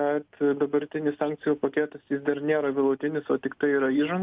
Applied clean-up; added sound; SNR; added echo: none; none; none; none.